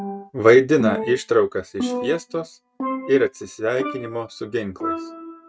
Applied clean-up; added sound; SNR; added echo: neural mask model RNNoise.